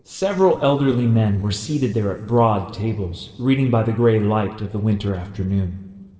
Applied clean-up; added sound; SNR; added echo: neural separator model SepFormer DNS4.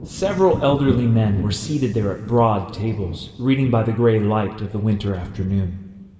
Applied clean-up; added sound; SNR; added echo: none; Thunder / Wind; 12 dB; reverberation time 1.7 s.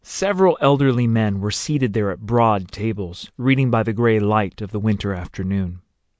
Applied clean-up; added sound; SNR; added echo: none; none; none; none.